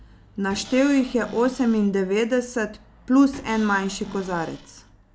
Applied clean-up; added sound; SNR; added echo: none; Cupboard open or close / Door; 18 dB; none.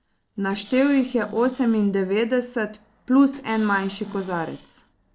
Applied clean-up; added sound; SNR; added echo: neural separator model SepFormer DNS4.